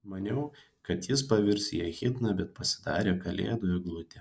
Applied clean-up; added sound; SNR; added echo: none; none; none; none.